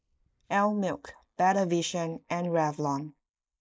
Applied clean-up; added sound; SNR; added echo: neural mask model Resemble Enhance denoiser.